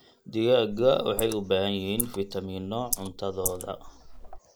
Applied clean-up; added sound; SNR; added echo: neural mask model Resemble Enhance denoiser.